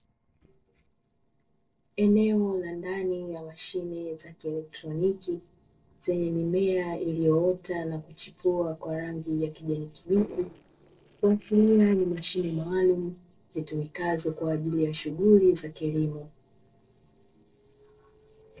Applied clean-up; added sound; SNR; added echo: neural separator model SepFormer DNS4.